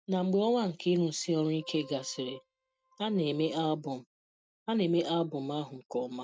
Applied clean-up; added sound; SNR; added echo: neural mask model RNNoise.